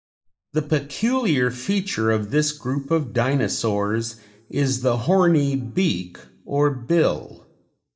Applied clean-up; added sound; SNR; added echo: neural mask model DeepFilterNet 3.